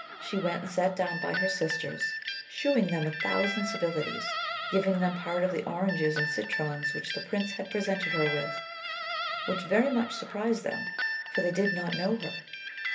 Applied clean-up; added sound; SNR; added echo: none; Guitar; 4 dB; reverberation time 0.3 s.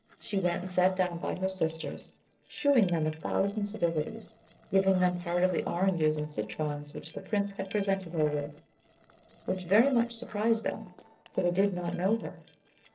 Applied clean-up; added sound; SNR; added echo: neural separator model SepFormer DNS4.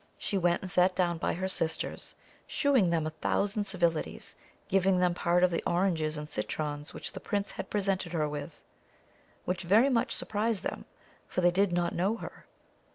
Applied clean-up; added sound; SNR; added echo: none; none; none; none.